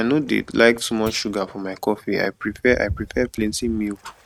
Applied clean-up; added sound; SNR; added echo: neural mask model RNNoise.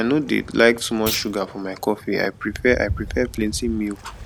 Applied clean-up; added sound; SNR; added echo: none; Thump, thud + Waves, surf; 11 dB; none.